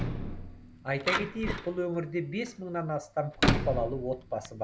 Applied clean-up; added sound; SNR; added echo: none; Door; 0 dB; none.